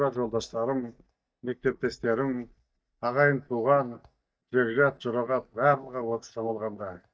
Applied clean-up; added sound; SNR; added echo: neural mask model DeepFilterNet 3.